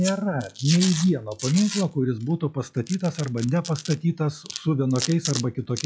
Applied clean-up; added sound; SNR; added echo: classical method log-MMSE.